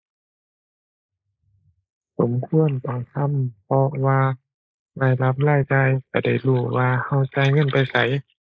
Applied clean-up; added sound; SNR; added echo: neural mask model Resemble Enhance denoiser.